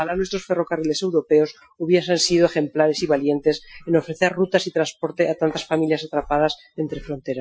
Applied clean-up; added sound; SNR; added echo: classical method Wiener filter.